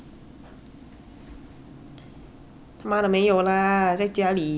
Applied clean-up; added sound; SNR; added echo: none; none; none; none.